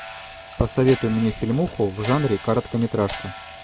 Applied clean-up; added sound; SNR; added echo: none; Clock; 14 dB; none.